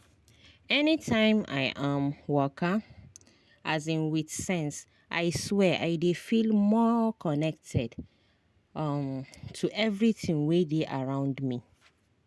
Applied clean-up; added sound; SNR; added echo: none; none; none; none.